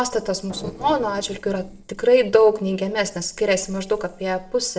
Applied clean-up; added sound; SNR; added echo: neural separator model SepFormer DNS4.